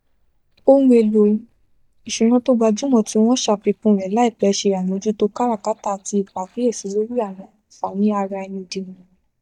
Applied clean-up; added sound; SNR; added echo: neural mask model DeepFilterNet 3.